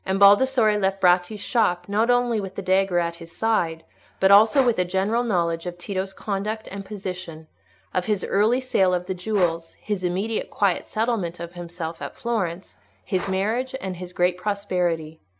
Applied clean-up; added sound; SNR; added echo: none; Breathing; 19 dB; none.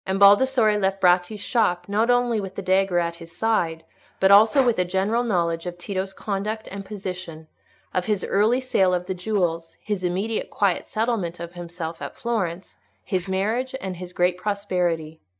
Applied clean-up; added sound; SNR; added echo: neural mask model DeepFilterNet 3.